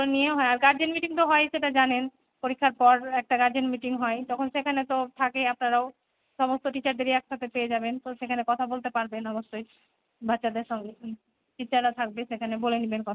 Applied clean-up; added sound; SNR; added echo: none; none; none; none.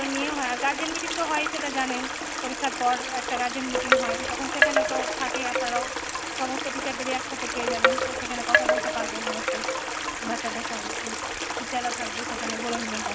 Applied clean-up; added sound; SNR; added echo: none; Wind chime + Stream; -4 dB; none.